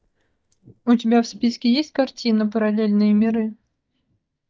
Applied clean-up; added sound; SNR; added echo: neural mask model DeepFilterNet 3.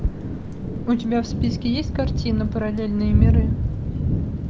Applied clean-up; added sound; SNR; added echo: none; Thunder / Rain; -3 dB; none.